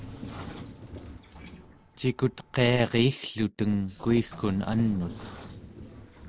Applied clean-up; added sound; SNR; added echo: neural separator model SepFormer DNS4.